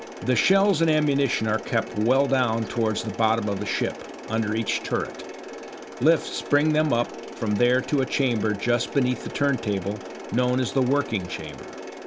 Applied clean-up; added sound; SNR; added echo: none; Mechanisms; 13 dB; none.